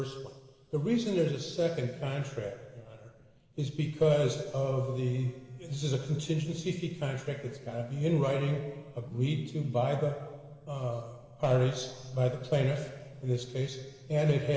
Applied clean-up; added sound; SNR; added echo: neural separator model SepFormer DNS4.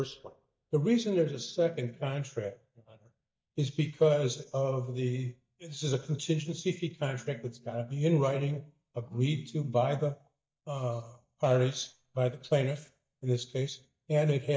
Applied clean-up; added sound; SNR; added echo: neural mask model DeepFilterNet 3.